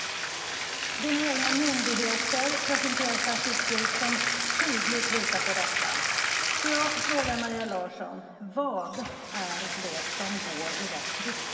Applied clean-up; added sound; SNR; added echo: none; Bathtub (filling or washing); -3 dB; reverberation time 2.7 s.